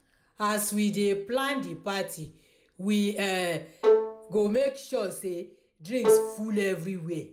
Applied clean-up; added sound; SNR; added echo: none; Bowed string instrument; -3 dB; none.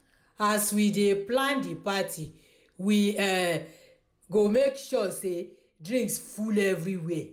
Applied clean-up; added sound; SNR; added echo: none; none; none; none.